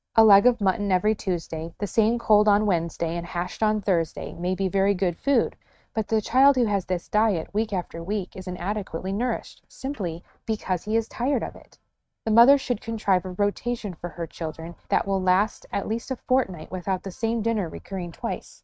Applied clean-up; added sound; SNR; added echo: neural mask model RNNoise.